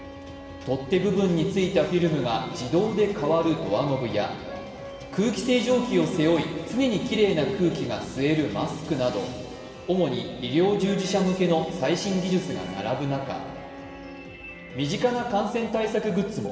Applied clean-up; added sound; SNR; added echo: none; Wind instrument, woodwind instrument; 19 dB; reverberation time 2.2 s.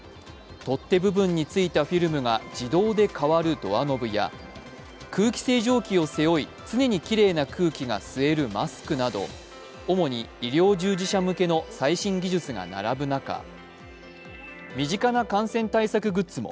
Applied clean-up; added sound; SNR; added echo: none; none; none; none.